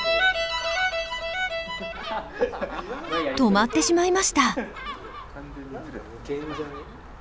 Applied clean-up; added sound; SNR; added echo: none; Gull, seagull; 14 dB; none.